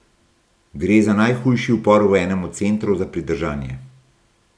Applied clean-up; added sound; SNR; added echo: none; none; none; none.